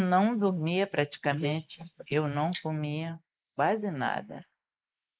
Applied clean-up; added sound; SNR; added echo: neural mask model Resemble Enhance denoiser.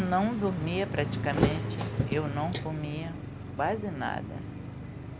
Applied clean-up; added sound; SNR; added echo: none; Thump, thud; 3 dB; none.